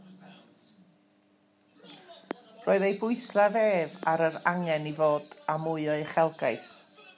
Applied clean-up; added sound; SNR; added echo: none; none; none; none.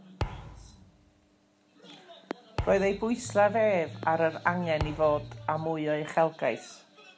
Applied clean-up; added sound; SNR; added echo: none; Thump, thud + Bass guitar; 11 dB; none.